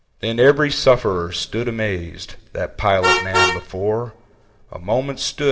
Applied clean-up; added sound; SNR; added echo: none; Vehicle horn, car horn, honking; 6 dB; reverberation time 0.6 s.